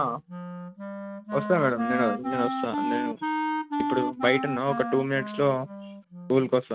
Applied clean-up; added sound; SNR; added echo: neural mask model RNNoise.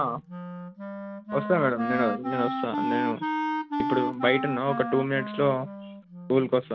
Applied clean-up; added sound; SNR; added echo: none; Wind instrument, woodwind instrument; 4 dB; none.